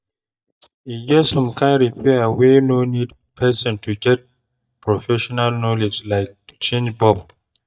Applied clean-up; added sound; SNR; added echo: neural mask model DeepFilterNet 3.